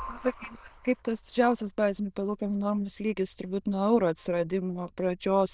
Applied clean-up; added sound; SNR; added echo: neural diffusion model UNIVERSE++.